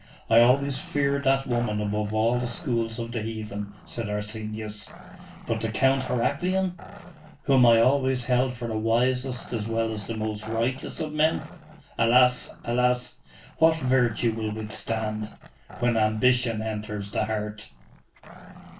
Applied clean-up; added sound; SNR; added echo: none; Growling; 18 dB; reverberation time 0.2 s.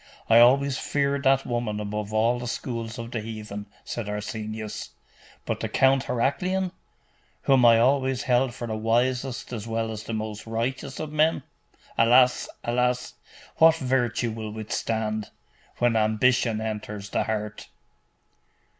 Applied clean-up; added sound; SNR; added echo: none; none; none; none.